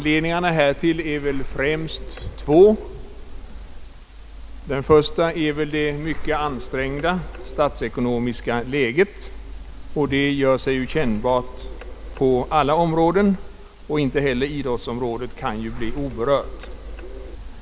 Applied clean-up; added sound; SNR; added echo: none; Printer; 11 dB; none.